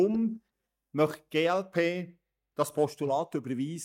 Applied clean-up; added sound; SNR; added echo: neural mask model DeepFilterNet 3.